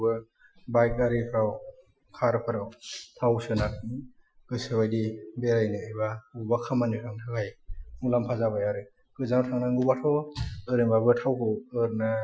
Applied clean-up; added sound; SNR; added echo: classical method Wiener filter.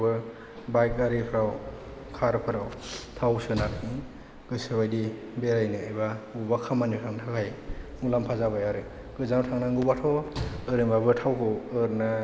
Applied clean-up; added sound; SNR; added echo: none; Sliding door / Slam; 15 dB; none.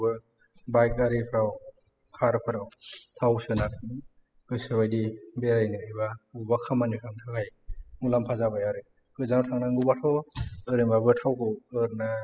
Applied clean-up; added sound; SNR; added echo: classical method spectral subtraction.